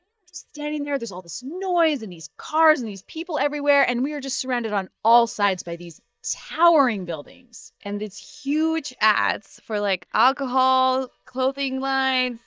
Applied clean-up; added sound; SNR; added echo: neural mask model DeepFilterNet 3.